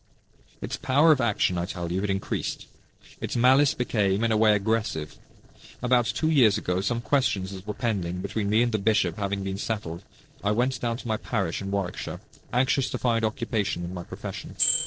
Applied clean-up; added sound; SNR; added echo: neural separator model SepFormer DNS4.